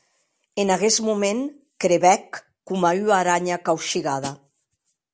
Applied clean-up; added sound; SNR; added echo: none; Hi-hat; 15 dB; none.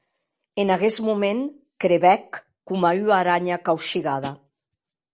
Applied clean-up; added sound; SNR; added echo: neural separator model SepFormer DNS4.